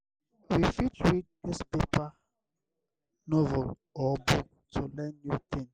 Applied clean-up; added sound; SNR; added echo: none; none; none; none.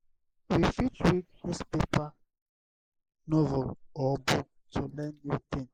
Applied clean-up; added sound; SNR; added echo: neural mask model Resemble Enhance denoiser.